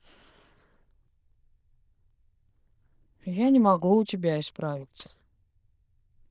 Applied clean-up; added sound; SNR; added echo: neural diffusion model UNIVERSE++.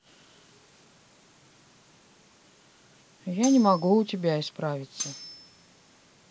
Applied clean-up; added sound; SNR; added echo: none; Cutlery, silverware; 12 dB; none.